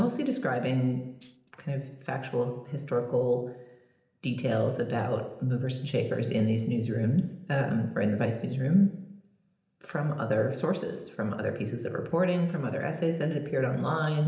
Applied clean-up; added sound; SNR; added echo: none; Tambourine; 15 dB; reverberation time 0.8 s.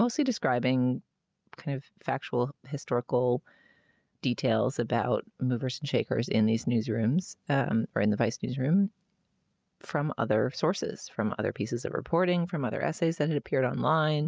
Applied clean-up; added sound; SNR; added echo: none; none; none; none.